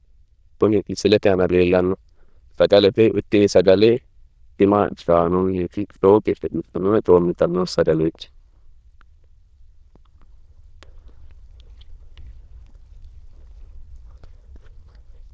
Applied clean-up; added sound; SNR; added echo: neural diffusion model UNIVERSE++.